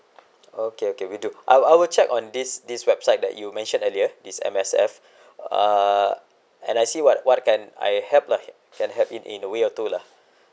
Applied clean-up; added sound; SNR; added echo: none; none; none; none.